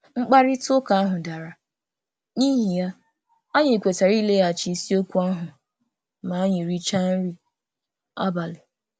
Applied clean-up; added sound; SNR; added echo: none; none; none; none.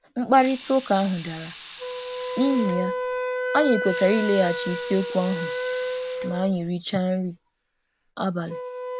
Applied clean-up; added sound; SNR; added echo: none; Sink (filling or washing) / Water tap, faucet + Wind instrument, woodwind instrument; 3 dB; none.